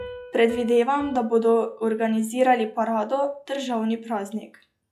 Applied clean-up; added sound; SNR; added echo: classical method log-MMSE.